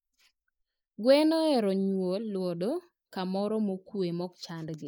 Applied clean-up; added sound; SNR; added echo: neural mask model Resemble Enhance denoiser.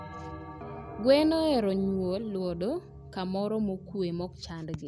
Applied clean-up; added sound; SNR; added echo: none; Bell; 15 dB; none.